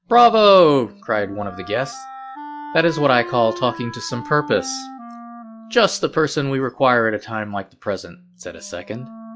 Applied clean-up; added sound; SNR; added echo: classical method log-MMSE.